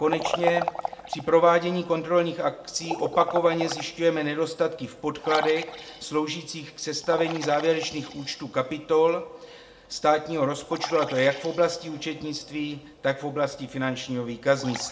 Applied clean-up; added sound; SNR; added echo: none; Liquid; 11 dB; reverberation time 0.6 s.